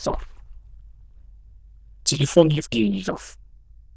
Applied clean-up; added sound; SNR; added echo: neural diffusion model UNIVERSE++.